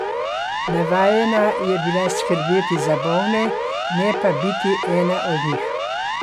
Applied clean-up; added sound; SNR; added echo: none; Siren; 2 dB; none.